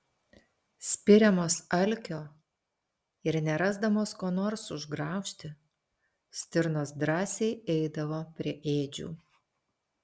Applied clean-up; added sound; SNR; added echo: none; none; none; none.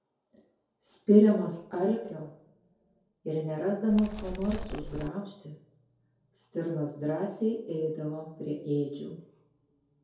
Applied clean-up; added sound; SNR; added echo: none; Animal; 8 dB; reverberation time 2.3 s.